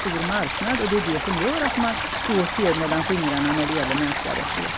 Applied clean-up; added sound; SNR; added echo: none; Stream; 2 dB; none.